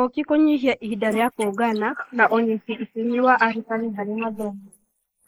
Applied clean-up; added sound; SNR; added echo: neural mask model Resemble Enhance denoiser.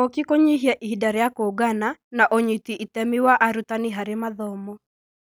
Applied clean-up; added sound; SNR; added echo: none; none; none; none.